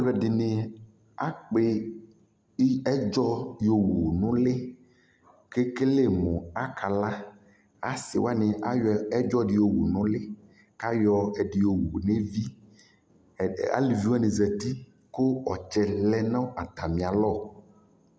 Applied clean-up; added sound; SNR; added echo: none; none; none; none.